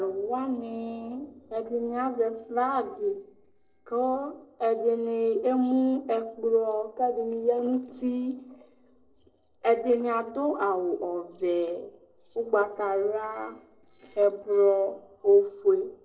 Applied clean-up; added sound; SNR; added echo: neural separator model SepFormer DNS4.